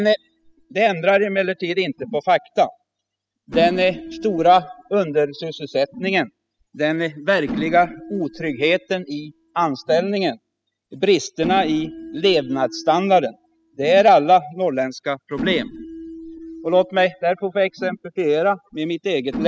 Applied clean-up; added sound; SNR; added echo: classical method spectral subtraction.